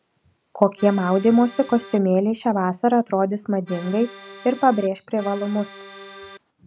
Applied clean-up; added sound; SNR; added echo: none; Accordion; 17 dB; none.